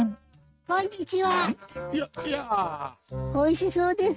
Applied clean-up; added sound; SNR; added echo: neural mask model RNNoise.